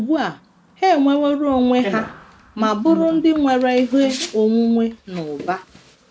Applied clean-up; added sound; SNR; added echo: none; Bicycle; 14 dB; none.